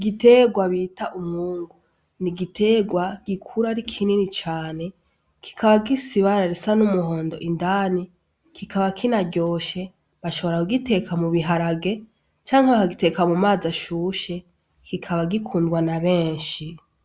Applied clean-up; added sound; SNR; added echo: none; none; none; none.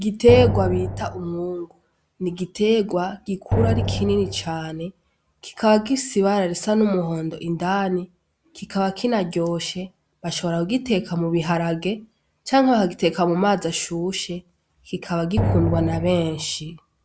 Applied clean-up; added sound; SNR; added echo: none; Drum; 2 dB; none.